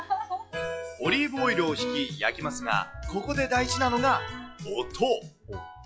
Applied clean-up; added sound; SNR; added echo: classical method log-MMSE.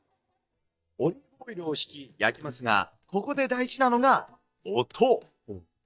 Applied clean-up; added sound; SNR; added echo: neural mask model DeepFilterNet 3.